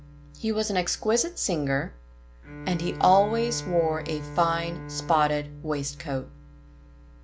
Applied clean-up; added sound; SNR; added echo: none; Bowed string instrument; 13 dB; none.